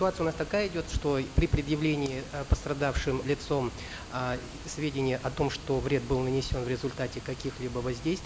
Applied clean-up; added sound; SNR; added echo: none; Water; 13 dB; none.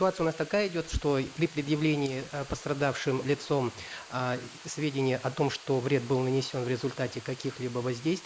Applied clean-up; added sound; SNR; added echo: neural mask model Resemble Enhance denoiser.